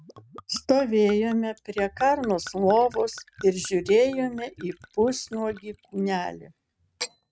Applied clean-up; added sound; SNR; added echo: neural mask model RNNoise.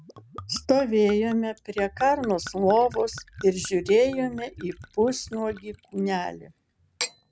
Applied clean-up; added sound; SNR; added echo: none; Gurgling / Chink, clink / Liquid; 17 dB; none.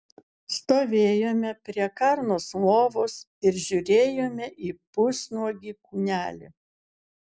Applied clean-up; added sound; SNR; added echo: none; none; none; none.